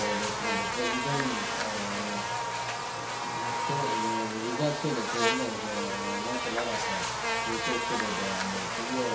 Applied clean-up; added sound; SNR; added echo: none; Buzz; -4 dB; reverberation time 0.6 s.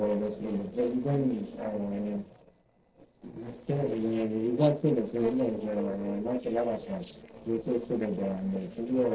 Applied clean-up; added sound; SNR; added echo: neural separator model SepFormer DNS4.